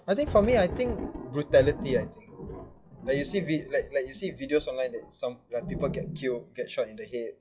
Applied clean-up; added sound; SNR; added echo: classical method WPE with log-MMSE.